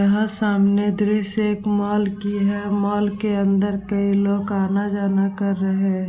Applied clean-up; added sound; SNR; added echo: none; none; none; none.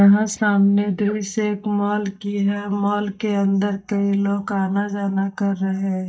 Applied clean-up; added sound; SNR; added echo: neural mask model DeepFilterNet 3.